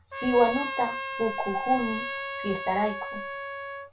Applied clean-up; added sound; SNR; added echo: none; Trumpet; 6 dB; reverberation time 0.2 s.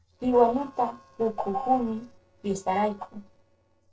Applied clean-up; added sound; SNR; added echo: neural separator model SepFormer DNS4.